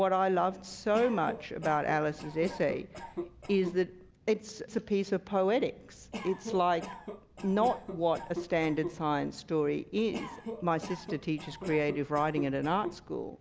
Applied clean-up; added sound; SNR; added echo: none; Cough; 12 dB; none.